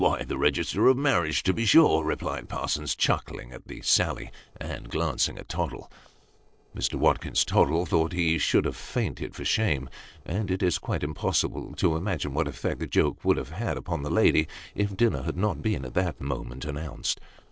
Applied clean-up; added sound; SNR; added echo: neural separator model SepFormer DNS4.